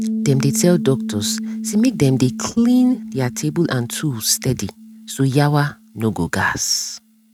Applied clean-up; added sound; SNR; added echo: neural mask model RNNoise.